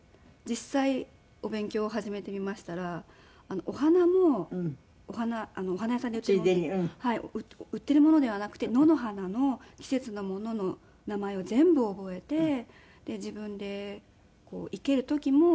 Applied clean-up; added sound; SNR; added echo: none; none; none; none.